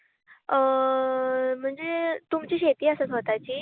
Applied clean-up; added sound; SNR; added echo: none; none; none; none.